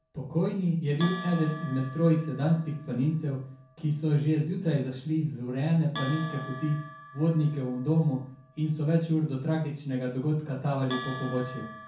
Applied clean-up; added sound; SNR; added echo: none; Bell; 16 dB; reverberation time 0.5 s.